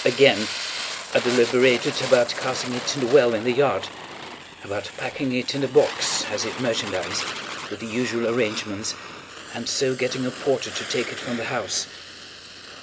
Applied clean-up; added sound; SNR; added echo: none; Fire; 10 dB; none.